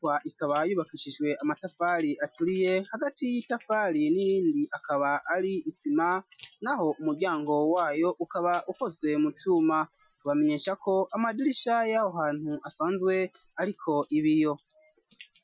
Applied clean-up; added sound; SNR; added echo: classical method Wiener filter.